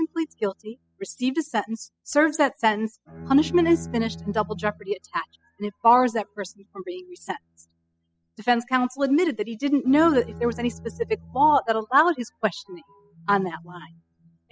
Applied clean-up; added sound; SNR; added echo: classical method spectral subtraction.